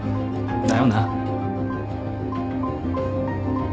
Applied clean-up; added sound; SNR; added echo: none; none; none; none.